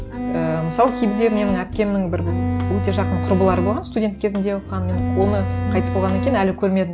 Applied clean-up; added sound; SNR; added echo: none; Bowed string instrument + Bowed string instrument; 3 dB; none.